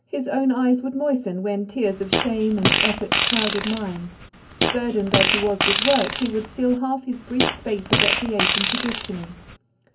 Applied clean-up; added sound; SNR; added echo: none; Fart; 0 dB; reverberation time 0.3 s.